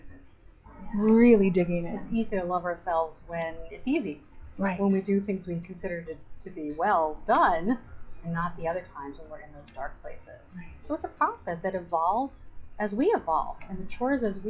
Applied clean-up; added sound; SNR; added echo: classical method log-MMSE.